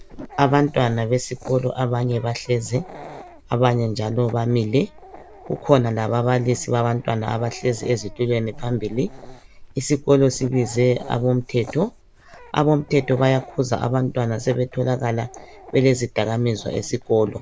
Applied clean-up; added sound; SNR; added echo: none; Dog; 19 dB; none.